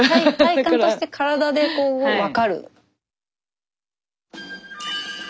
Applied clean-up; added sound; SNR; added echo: none; none; none; none.